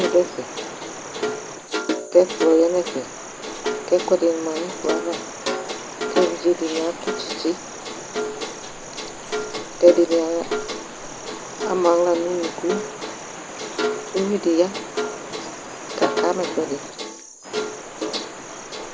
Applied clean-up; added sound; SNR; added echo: none; Stream; 13 dB; none.